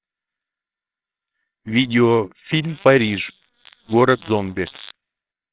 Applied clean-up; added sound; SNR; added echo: neural separator model SepFormer WHAMR!.